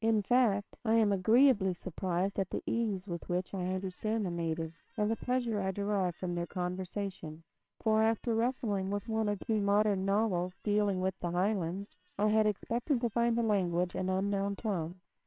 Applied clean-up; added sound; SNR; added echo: neural separator model SepFormer WHAMR!.